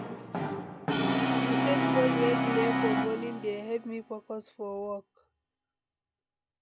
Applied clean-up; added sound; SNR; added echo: none; Brass instrument; -4 dB; none.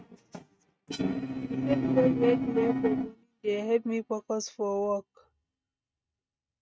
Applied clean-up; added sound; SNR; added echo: neural mask model RNNoise.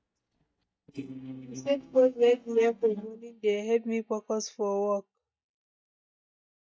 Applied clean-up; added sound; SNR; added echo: neural mask model DeepFilterNet 3.